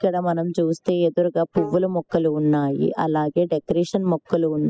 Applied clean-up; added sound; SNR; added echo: classical method spectral subtraction.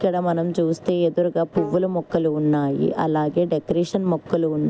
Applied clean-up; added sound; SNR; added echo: none; Bowed string instrument; 17 dB; none.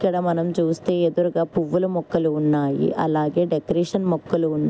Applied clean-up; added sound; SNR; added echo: none; none; none; none.